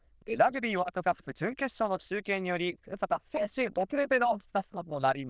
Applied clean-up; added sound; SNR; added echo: neural diffusion model UNIVERSE++.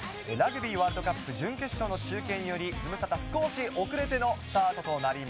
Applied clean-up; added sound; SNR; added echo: none; none; none; none.